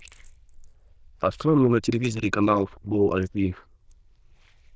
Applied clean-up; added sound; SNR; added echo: neural diffusion model UNIVERSE++.